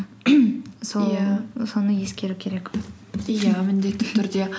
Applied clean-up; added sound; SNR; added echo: none; none; none; none.